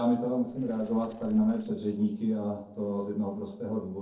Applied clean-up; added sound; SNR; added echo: neural separator model SepFormer DNS4.